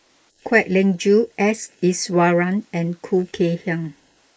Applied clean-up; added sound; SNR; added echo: neural mask model Resemble Enhance denoiser.